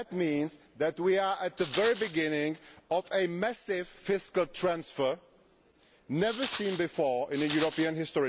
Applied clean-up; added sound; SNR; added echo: none; Rattle; -1 dB; none.